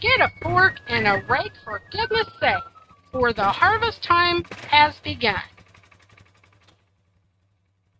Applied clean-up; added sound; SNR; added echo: neural mask model RNNoise.